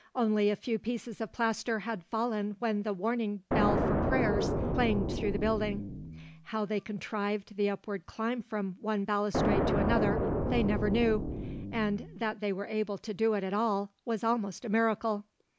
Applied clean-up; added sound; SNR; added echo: none; Explosion; -1 dB; none.